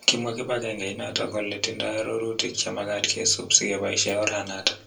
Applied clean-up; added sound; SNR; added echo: none; none; none; reverberation time 0.2 s.